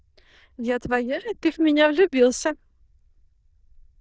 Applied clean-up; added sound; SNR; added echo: neural diffusion model UNIVERSE++.